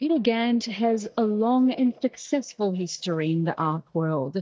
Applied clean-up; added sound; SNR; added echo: neural mask model DeepFilterNet 3.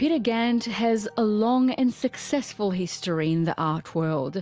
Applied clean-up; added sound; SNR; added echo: none; none; none; none.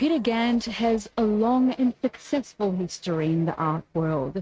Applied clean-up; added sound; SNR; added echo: neural mask model RNNoise.